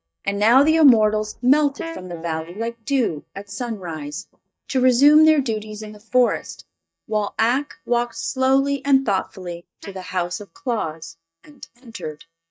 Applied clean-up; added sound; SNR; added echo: neural mask model DeepFilterNet 3.